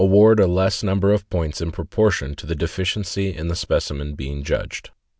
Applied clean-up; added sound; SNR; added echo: none; none; none; none.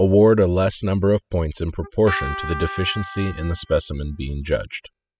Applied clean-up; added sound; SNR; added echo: classical method spectral subtraction.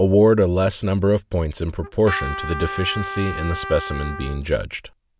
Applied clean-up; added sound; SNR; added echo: none; Trumpet; 10 dB; none.